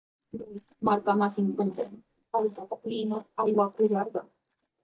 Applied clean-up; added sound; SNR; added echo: neural mask model DeepFilterNet 3.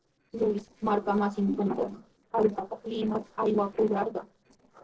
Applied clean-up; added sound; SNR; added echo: neural separator model SepFormer DNS4.